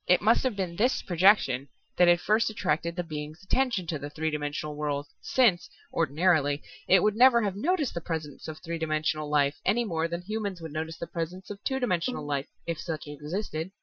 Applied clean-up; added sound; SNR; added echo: classical method Wiener filter.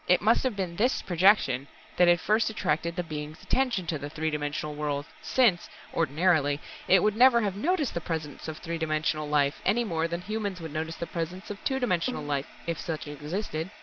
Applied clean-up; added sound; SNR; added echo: none; Bowed string instrument; 15 dB; none.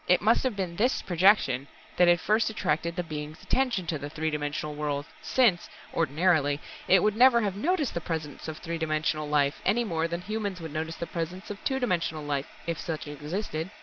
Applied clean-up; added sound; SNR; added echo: none; none; none; none.